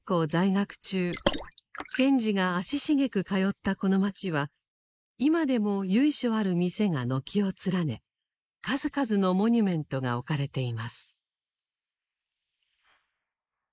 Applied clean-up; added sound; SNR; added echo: neural mask model Resemble Enhance denoiser.